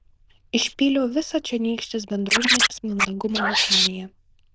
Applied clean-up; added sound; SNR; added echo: neural diffusion model UNIVERSE++.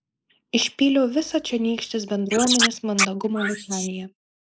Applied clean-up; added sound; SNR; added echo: neural mask model Resemble Enhance denoiser.